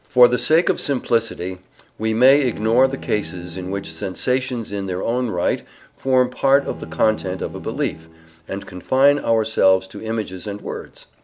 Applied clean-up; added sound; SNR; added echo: none; Bowed string instrument; 18 dB; none.